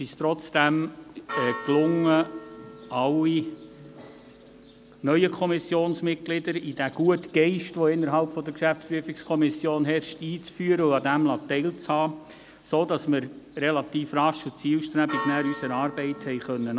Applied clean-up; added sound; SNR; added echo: none; Church bell; 17 dB; none.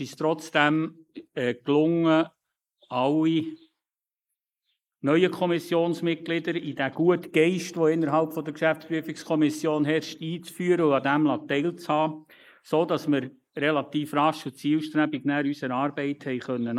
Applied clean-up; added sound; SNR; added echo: neural mask model Resemble Enhance denoiser.